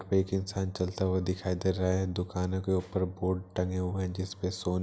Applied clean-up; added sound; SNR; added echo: none; none; none; none.